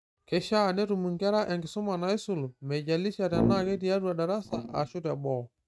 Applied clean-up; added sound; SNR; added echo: neural mask model RNNoise.